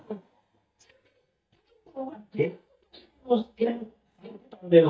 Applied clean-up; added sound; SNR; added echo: neural mask model DeepFilterNet 3.